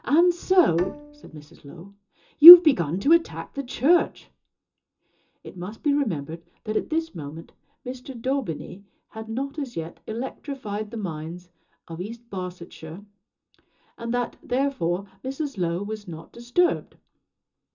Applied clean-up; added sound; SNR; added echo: none; Bowed string instrument; 18 dB; reverberation time 0.2 s.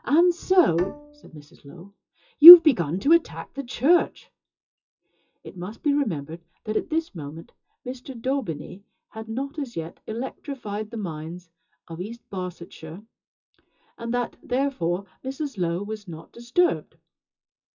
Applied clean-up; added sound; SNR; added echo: classical method WPE with log-MMSE.